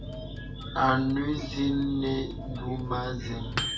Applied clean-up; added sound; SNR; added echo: none; Microwave oven; 6 dB; reverberation time 0.3 s.